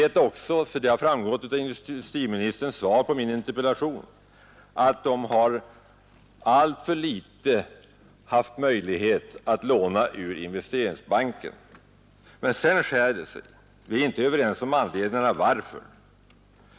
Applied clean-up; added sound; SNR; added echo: none; none; none; none.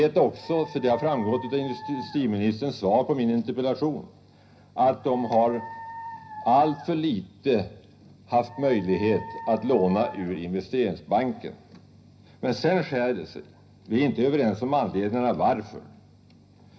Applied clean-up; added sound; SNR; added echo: none; Dog; 14 dB; reverberation time 0.4 s.